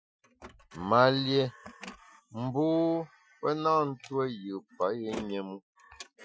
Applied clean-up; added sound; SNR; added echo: classical method Wiener filter.